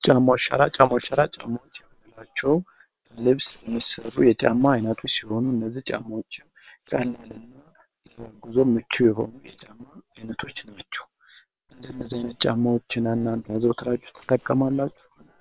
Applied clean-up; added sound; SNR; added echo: neural separator model SepFormer WHAM!.